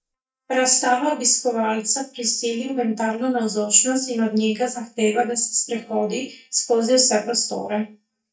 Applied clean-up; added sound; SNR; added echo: neural mask model DeepFilterNet 3.